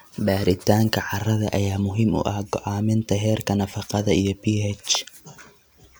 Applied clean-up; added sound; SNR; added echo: none; none; none; none.